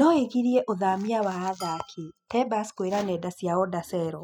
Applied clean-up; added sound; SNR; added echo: classical method spectral subtraction.